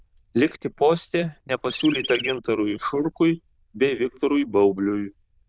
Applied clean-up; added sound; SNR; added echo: neural diffusion model UNIVERSE++.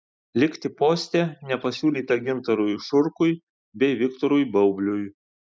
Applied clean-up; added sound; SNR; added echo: neural mask model DeepFilterNet 3.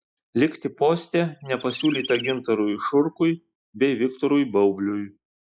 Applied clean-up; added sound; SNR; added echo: classical method log-MMSE.